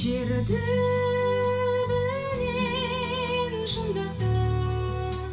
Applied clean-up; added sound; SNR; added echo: none; none; none; reverberation time 0.3 s.